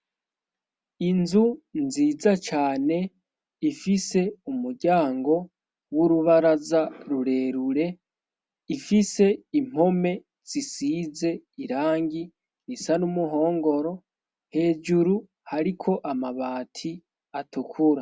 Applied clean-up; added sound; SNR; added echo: none; none; none; none.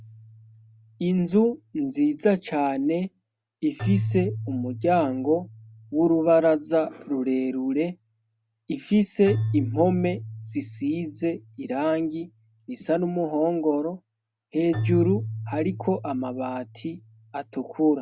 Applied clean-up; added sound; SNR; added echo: none; Keyboard (musical); 10 dB; none.